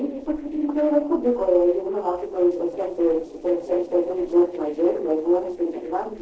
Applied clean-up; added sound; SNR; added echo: neural separator model SepFormer DNS4.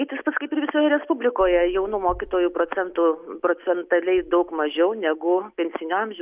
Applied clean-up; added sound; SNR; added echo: none; none; none; none.